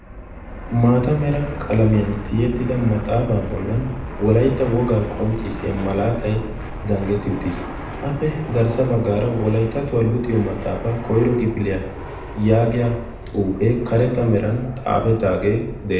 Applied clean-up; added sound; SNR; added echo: none; Fixed-wing aircraft, airplane; 10 dB; reverberation time 0.7 s.